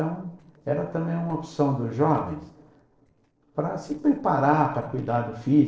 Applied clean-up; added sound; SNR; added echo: neural separator model SepFormer DNS4.